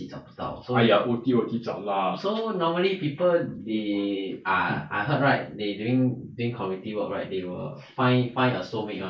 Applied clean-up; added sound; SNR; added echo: neural mask model Resemble Enhance denoiser.